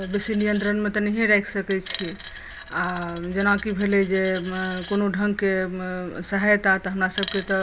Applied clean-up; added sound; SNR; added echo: none; Coin (dropping); 17 dB; none.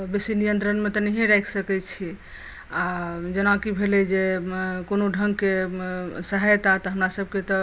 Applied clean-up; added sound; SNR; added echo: none; none; none; none.